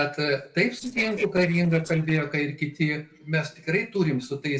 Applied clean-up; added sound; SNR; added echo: neural separator model SepFormer DNS4.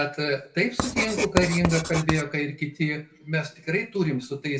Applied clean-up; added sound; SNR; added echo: none; Writing; 4 dB; reverberation time 0.4 s.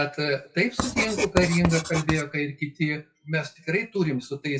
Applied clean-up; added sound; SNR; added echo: classical method WPE with log-MMSE.